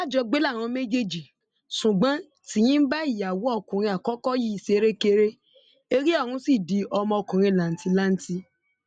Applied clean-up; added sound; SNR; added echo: none; none; none; none.